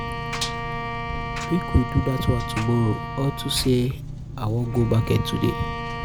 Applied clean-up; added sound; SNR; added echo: none; Bowed string instrument + Engine; 5 dB; none.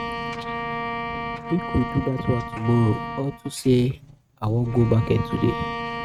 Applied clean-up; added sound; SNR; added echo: neural mask model RNNoise.